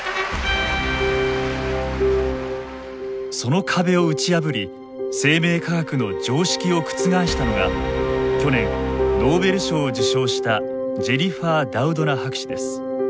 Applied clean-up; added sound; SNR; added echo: none; Brass instrument; 8 dB; none.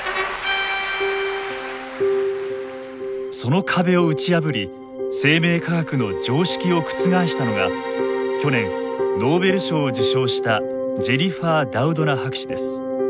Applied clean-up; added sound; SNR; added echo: none; none; none; none.